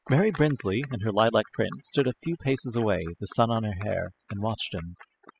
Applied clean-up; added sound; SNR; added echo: classical method spectral subtraction.